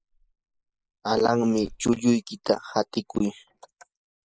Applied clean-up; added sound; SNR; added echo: neural mask model Resemble Enhance denoiser.